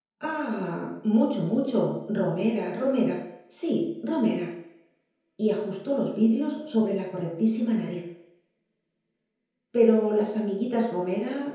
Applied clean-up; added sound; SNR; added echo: none; none; none; reverberation time 0.9 s.